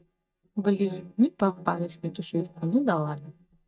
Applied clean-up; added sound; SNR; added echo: neural mask model DeepFilterNet 3.